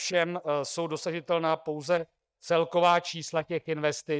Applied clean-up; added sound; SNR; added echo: neural mask model DeepFilterNet 3.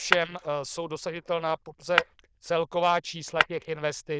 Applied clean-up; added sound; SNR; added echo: neural diffusion model UNIVERSE++.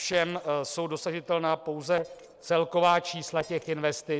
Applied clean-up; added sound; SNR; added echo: neural separator model SepFormer DNS4.